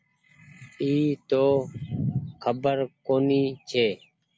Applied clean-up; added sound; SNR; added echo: none; none; none; none.